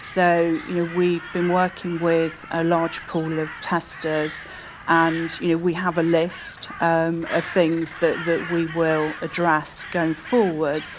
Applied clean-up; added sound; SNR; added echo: none; Crow; 14 dB; none.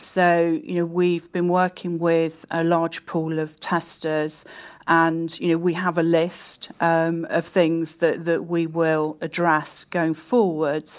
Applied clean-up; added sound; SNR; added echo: none; none; none; none.